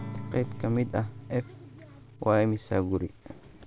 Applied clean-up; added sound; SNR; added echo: none; Acoustic guitar / Strum; 14 dB; none.